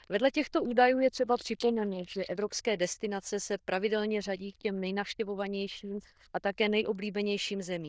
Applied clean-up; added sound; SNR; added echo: neural diffusion model UNIVERSE++.